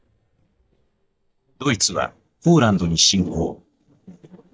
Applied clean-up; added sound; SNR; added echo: neural mask model DeepFilterNet 3.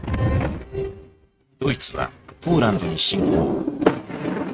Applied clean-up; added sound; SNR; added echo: neural mask model RNNoise.